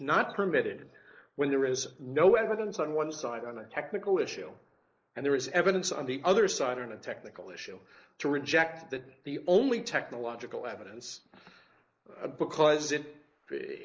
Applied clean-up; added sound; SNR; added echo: neural mask model Resemble Enhance denoiser.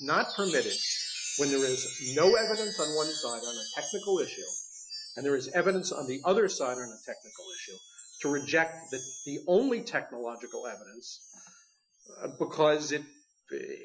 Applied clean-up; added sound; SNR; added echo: classical method Wiener filter.